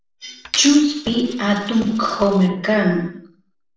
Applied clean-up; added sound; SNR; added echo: neural separator model SepFormer DNS4.